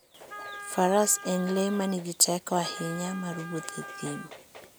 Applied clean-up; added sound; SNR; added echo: none; Wind instrument, woodwind instrument; 14 dB; none.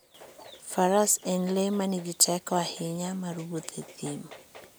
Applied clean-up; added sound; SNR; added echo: none; none; none; none.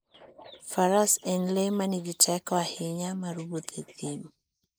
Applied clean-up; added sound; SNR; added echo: neural mask model Resemble Enhance denoiser.